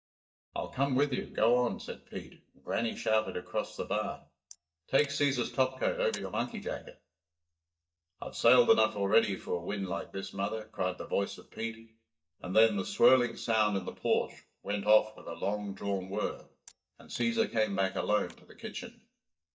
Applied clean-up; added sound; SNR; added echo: neural mask model DeepFilterNet 3.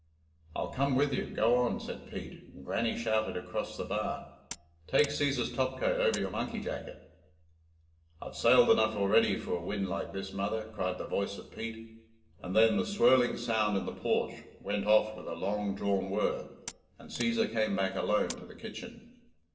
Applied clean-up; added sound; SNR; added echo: none; Mechanisms; 17 dB; reverberation time 0.8 s.